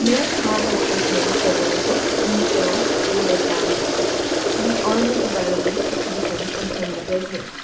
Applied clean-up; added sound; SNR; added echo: none; Toilet flush; -4 dB; reverberation time 0.3 s.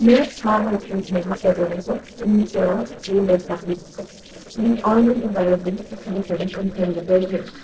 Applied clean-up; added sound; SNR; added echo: neural separator model SepFormer DNS4.